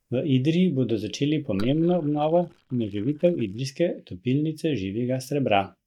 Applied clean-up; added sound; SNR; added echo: neural mask model DeepFilterNet 3.